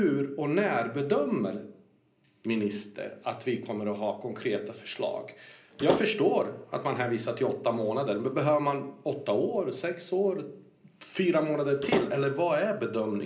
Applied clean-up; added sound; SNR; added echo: none; Slam / Wood; 2 dB; reverberation time 0.5 s.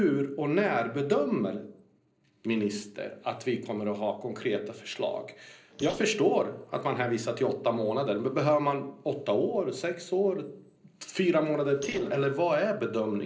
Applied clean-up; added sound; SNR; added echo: neural separator model SepFormer DNS4.